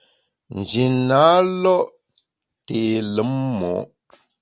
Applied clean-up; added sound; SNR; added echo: none; none; none; none.